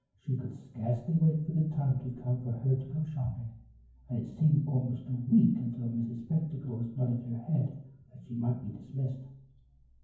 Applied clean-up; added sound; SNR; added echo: none; none; none; reverberation time 0.9 s.